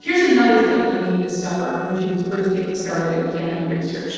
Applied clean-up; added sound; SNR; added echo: neural separator model SepFormer DNS4.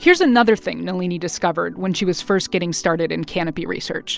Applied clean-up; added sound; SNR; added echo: none; none; none; none.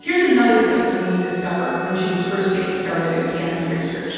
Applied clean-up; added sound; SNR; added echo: none; Bowed string instrument; 12 dB; reverberation time 2.1 s.